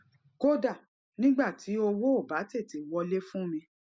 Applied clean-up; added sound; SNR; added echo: none; none; none; none.